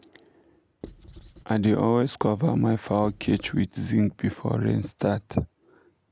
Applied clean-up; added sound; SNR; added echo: none; Writing; 18 dB; none.